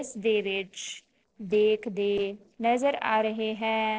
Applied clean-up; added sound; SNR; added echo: neural separator model SepFormer DNS4.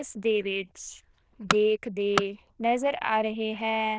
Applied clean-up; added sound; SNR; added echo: neural diffusion model UNIVERSE++.